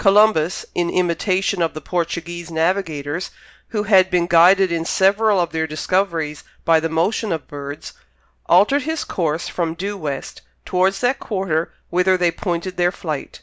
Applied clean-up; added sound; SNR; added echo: none; none; none; none.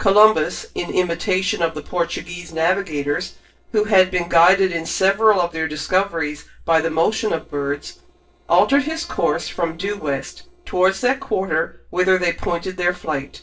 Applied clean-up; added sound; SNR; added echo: neural separator model SepFormer DNS4.